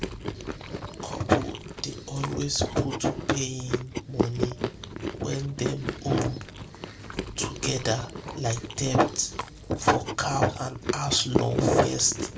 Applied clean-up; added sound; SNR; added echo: none; Chewing, mastication; 6 dB; reverberation time 0.2 s.